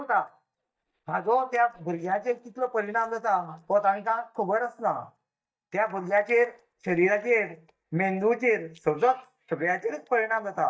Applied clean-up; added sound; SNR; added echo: neural mask model DeepFilterNet 3.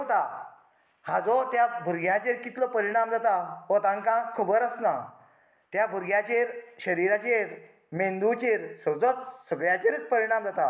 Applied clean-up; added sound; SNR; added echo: none; none; none; none.